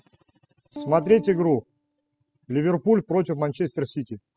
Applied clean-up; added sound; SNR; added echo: classical method spectral subtraction.